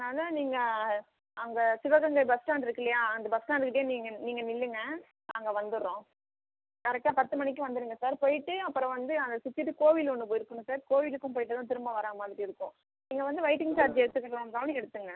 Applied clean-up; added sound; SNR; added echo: none; none; none; none.